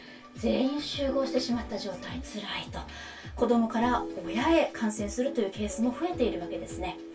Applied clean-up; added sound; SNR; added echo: none; none; none; reverberation time 0.2 s.